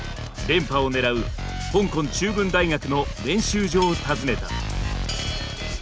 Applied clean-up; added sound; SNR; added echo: none; none; none; none.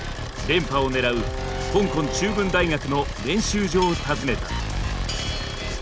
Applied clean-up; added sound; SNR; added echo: none; Idling / Car + Bowed string instrument; 10 dB; none.